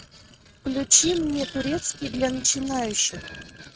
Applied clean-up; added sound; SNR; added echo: neural mask model RNNoise.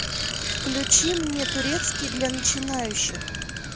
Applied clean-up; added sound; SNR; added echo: none; Bicycle; 3 dB; none.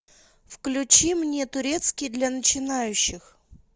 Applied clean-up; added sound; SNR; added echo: none; none; none; none.